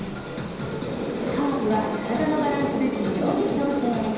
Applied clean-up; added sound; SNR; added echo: none; Ocean; 18 dB; reverberation time 1.0 s.